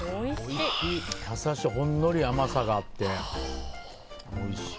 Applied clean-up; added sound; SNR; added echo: none; Breathing; 9 dB; none.